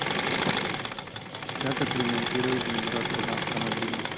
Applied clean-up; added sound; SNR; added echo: none; Engine / Mechanisms; -4 dB; none.